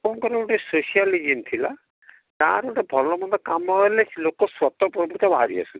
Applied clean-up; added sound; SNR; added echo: none; none; none; none.